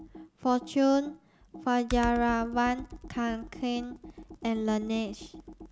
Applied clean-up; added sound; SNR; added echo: none; Computer keyboard; 14 dB; none.